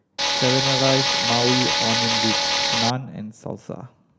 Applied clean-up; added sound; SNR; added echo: none; Tools; -5 dB; none.